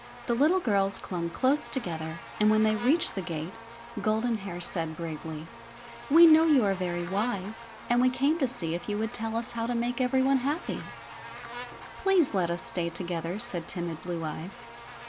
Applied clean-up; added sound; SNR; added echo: none; Buzz; 16 dB; none.